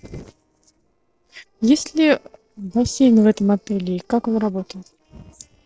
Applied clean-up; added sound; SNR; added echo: neural separator model SepFormer DNS4.